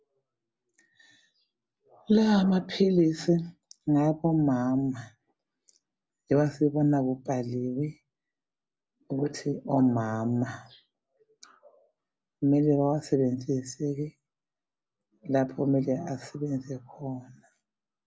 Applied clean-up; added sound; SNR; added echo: none; none; none; none.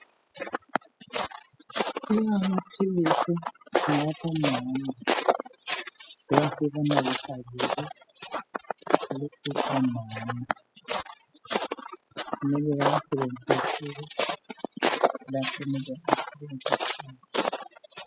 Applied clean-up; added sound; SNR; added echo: classical method spectral subtraction.